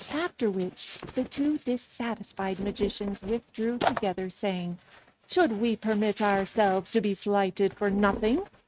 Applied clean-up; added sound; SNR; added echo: neural mask model RNNoise.